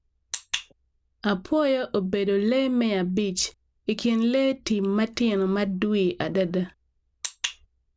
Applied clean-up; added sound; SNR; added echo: none; none; none; none.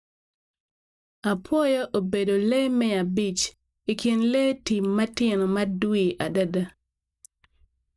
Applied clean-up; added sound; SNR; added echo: neural mask model DeepFilterNet 3.